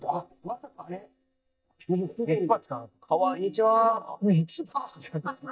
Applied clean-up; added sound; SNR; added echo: neural mask model DeepFilterNet 3.